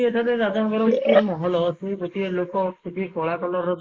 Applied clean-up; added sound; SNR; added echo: neural mask model Resemble Enhance denoiser.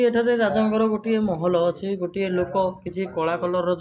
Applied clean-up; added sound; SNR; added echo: none; none; none; none.